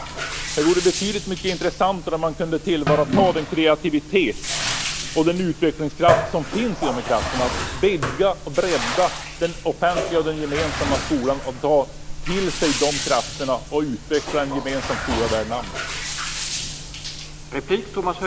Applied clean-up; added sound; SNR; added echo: none; Bathtub (filling or washing); 5 dB; none.